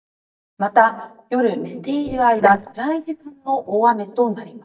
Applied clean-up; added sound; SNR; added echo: neural mask model DeepFilterNet 3.